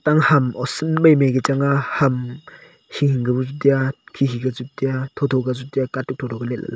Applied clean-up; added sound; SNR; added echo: none; none; none; none.